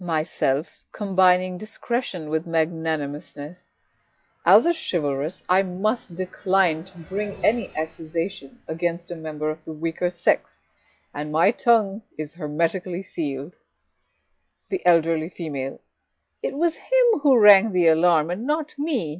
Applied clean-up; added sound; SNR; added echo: classical method log-MMSE.